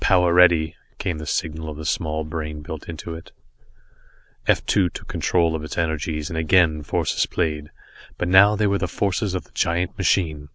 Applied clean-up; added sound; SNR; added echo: none; none; none; none.